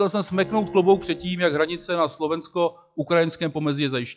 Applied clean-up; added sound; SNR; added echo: classical method log-MMSE.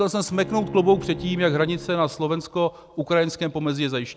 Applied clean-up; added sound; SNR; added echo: none; Bowed string instrument; 14 dB; none.